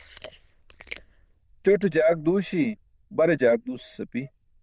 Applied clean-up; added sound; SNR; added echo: neural diffusion model UNIVERSE++.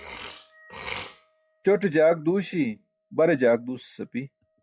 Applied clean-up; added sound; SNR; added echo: classical method log-MMSE.